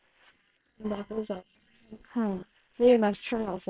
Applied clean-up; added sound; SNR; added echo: neural separator model SepFormer WHAM!.